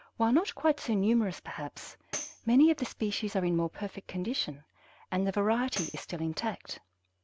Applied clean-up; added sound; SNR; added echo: none; Tambourine; 14 dB; none.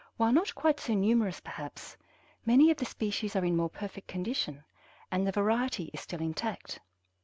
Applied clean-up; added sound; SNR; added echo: none; none; none; none.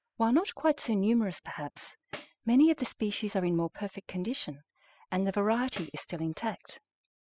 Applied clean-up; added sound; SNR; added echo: classical method spectral subtraction.